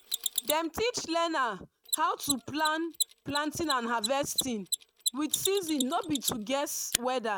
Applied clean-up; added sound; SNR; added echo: neural mask model RNNoise.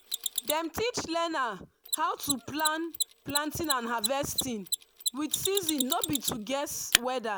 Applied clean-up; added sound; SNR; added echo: none; Mechanisms; 2 dB; none.